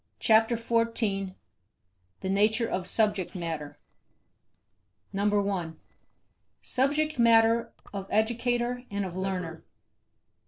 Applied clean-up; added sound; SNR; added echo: neural separator model SepFormer DNS4.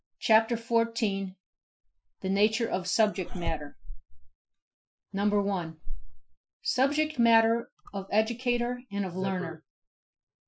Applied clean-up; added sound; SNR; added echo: classical method Wiener filter.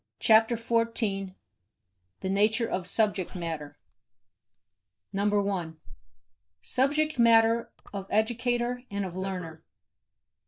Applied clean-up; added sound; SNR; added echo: neural mask model DeepFilterNet 3.